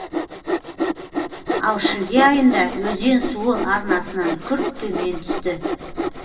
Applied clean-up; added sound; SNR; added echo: none; Sawing; 4 dB; reverberation time 2.6 s.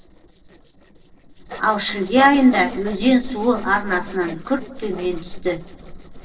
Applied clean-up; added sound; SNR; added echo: neural separator model SepFormer DNS4.